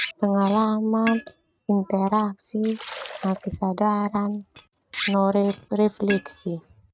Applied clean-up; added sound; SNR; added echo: neural mask model RNNoise.